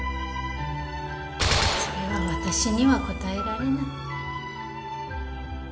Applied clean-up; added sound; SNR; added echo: none; Gunshot, gunfire; 1 dB; reverberation time 0.9 s.